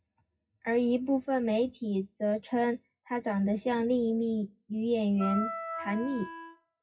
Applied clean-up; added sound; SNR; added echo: classical method WPE with log-MMSE.